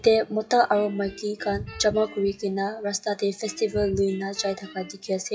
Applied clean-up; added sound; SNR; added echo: classical method WPE with log-MMSE.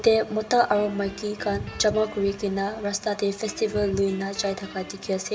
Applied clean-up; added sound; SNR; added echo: none; Guitar; 19 dB; reverberation time 1.6 s.